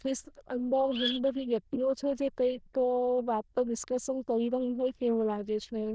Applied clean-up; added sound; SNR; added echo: neural diffusion model UNIVERSE++.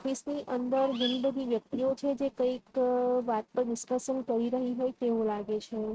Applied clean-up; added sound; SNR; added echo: neural mask model RNNoise.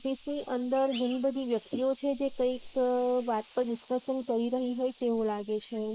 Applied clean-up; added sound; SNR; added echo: neural mask model Resemble Enhance denoiser.